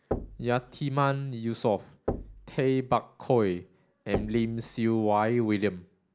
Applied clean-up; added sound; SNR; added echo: none; Knock; 12 dB; none.